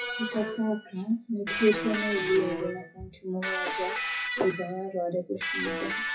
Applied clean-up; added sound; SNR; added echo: classical method WPE with log-MMSE.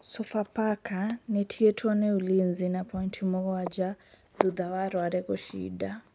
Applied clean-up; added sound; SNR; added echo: none; none; none; none.